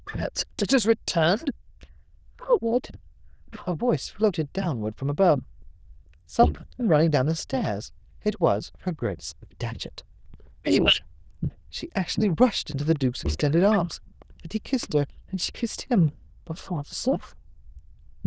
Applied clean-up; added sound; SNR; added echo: neural diffusion model UNIVERSE++.